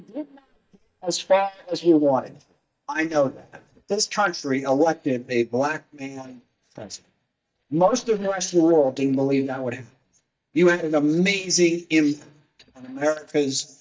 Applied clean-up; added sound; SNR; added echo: neural mask model DeepFilterNet 3.